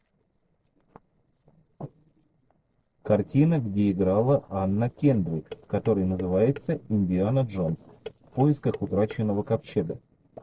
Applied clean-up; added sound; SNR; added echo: neural separator model SepFormer DNS4.